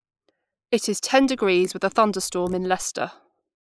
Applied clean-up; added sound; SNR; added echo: neural mask model Resemble Enhance denoiser.